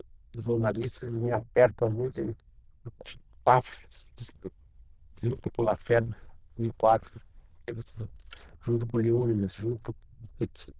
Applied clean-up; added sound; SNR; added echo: neural diffusion model UNIVERSE++.